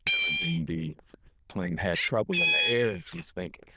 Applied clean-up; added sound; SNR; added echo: neural diffusion model UNIVERSE++.